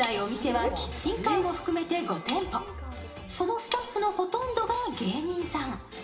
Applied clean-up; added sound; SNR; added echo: none; Cutlery, silverware; 12 dB; reverberation time 0.7 s.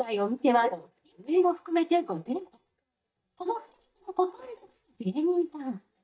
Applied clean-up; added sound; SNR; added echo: neural mask model DeepFilterNet 3.